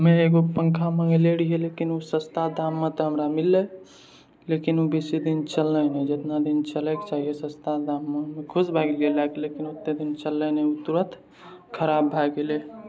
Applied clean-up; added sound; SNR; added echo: none; none; none; none.